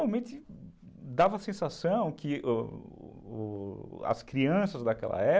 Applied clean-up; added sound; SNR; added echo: none; none; none; none.